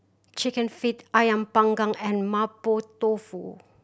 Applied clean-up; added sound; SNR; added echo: none; none; none; none.